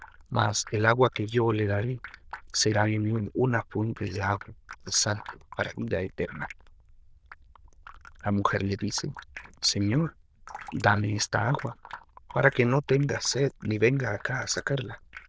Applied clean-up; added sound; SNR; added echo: neural diffusion model UNIVERSE++.